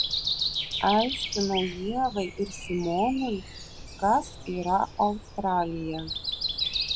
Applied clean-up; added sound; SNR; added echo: none; Breathing; 5 dB; none.